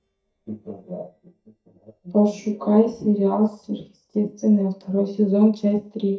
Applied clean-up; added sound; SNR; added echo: neural mask model DeepFilterNet 3.